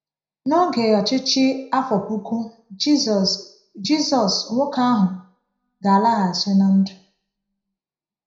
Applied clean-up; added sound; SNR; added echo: none; none; none; reverberation time 0.5 s.